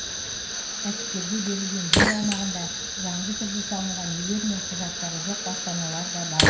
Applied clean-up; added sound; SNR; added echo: none; Fire; -3 dB; reverberation time 0.5 s.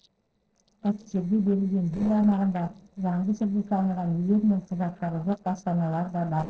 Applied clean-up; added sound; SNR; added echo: neural separator model SepFormer DNS4.